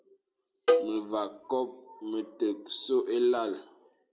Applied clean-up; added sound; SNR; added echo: none; Cowbell; -1 dB; none.